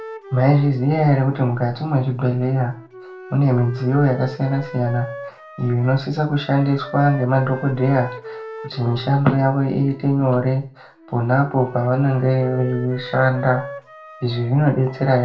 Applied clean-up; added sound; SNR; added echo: none; Wind instrument, woodwind instrument; 17 dB; reverberation time 0.3 s.